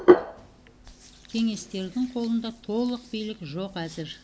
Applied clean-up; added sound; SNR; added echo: none; Hands; -3 dB; none.